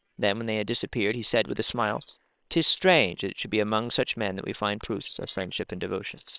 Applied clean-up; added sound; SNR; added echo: neural separator model SepFormer WHAM!.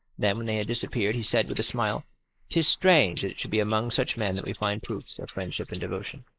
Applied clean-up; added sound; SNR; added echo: neural mask model Resemble Enhance denoiser.